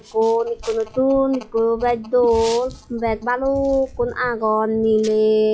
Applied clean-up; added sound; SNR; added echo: classical method log-MMSE.